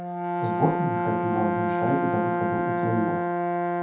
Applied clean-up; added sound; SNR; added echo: none; Brass instrument; -3 dB; reverberation time 0.7 s.